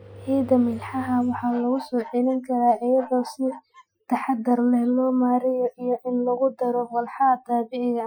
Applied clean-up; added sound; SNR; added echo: classical method Wiener filter.